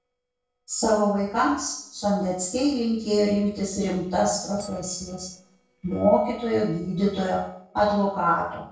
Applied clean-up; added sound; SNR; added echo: neural separator model SepFormer DNS4.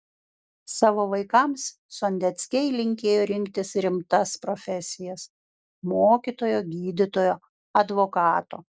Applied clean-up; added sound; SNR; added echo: none; none; none; none.